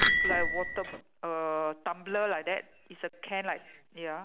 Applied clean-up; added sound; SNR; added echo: none; Bicycle bell; 0 dB; none.